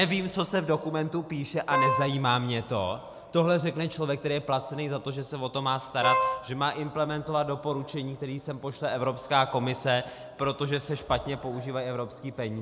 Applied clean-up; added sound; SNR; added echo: none; Wind instrument, woodwind instrument; -2 dB; none.